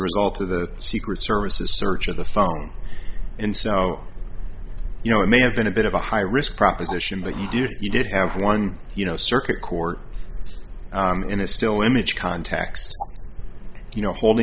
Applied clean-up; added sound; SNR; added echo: none; Writing; 19 dB; none.